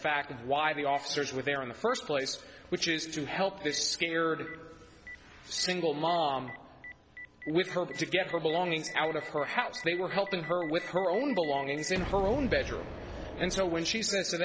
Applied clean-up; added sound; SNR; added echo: none; Boom; 14 dB; none.